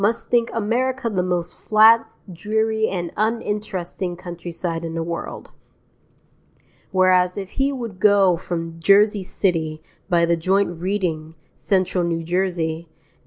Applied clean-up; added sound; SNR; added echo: none; none; none; none.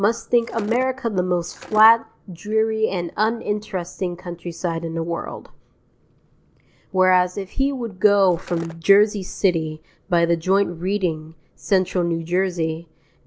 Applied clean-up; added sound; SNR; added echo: none; Skateboard; 16 dB; none.